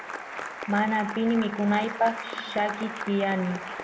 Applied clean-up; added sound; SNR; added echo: none; Applause; 9 dB; reverberation time 1.5 s.